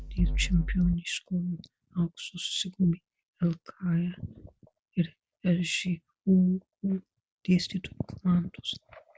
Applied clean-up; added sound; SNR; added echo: none; none; none; none.